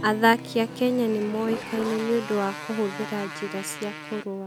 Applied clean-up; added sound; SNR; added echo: none; Motorcycle + Acoustic guitar; 11 dB; none.